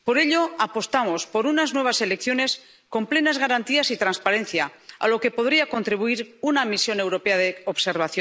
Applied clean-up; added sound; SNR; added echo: none; none; none; none.